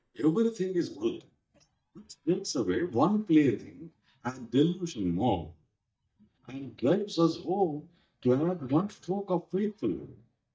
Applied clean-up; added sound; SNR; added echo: neural mask model DeepFilterNet 3.